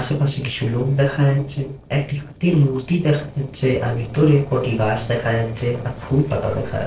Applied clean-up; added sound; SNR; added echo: neural separator model SepFormer DNS4.